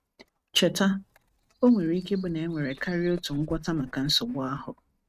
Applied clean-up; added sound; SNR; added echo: neural mask model RNNoise.